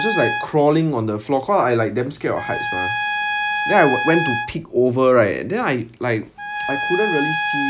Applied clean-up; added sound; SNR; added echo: none; Trumpet; 5 dB; none.